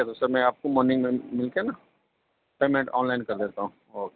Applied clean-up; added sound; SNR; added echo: none; none; none; none.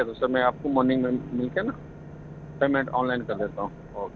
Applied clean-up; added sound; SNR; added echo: none; Engine / Boat, Water vehicle; 14 dB; none.